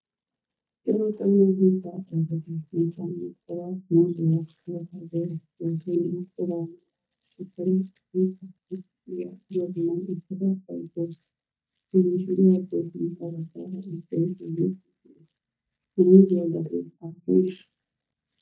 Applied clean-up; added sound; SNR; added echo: neural mask model DeepFilterNet 3.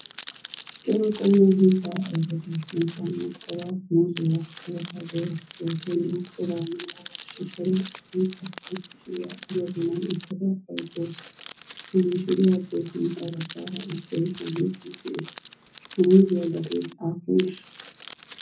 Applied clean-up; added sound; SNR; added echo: none; Crackle; 15 dB; reverberation time 0.3 s.